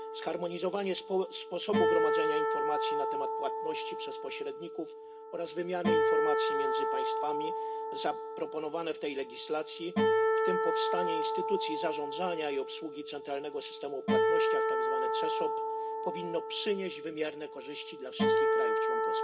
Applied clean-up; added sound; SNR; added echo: none; Acoustic guitar; -5 dB; reverberation time 0.3 s.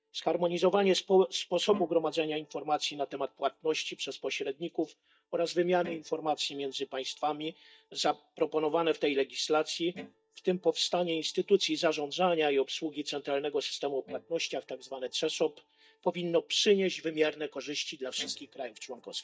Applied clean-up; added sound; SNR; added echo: neural mask model DeepFilterNet 3.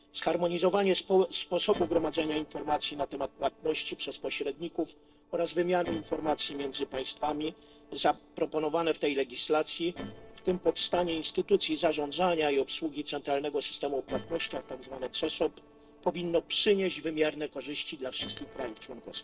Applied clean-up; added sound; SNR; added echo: neural separator model SepFormer DNS4.